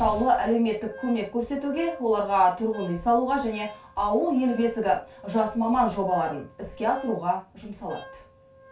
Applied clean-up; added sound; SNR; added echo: none; Wind instrument, woodwind instrument; 19 dB; reverberation time 0.2 s.